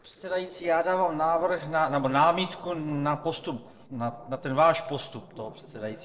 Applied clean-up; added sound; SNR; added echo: neural separator model SepFormer DNS4.